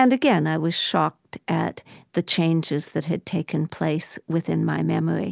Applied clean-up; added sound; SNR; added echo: none; none; none; none.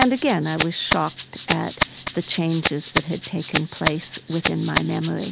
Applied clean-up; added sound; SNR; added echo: none; Rattle (instrument); 3 dB; none.